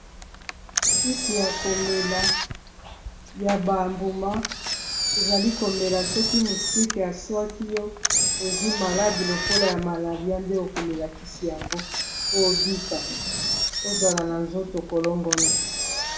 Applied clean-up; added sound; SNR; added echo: none; Engine; 0 dB; reverberation time 0.7 s.